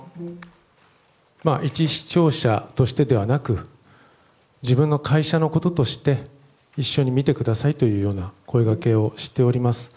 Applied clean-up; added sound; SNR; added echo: none; Brass instrument; 16 dB; none.